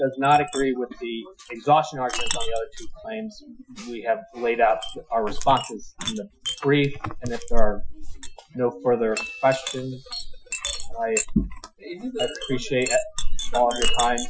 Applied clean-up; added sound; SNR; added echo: classical method Wiener filter.